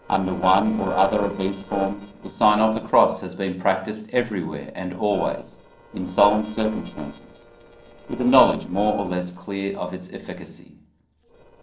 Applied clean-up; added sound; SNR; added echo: neural separator model SepFormer DNS4.